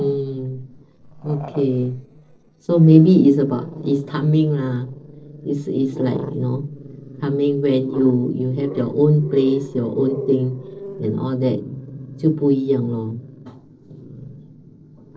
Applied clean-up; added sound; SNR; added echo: neural separator model SepFormer DNS4.